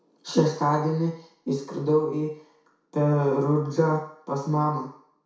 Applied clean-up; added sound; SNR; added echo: none; none; none; reverberation time 0.6 s.